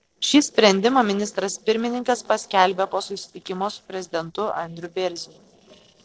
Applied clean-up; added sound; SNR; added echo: neural separator model SepFormer DNS4.